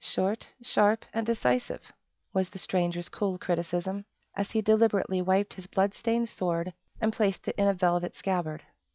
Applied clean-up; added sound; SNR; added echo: none; none; none; none.